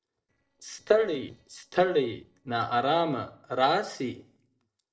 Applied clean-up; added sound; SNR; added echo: neural separator model SepFormer DNS4.